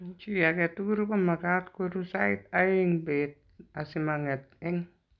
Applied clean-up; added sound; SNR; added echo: none; none; none; none.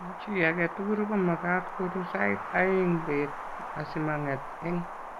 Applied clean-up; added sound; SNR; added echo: none; Wind; 8 dB; none.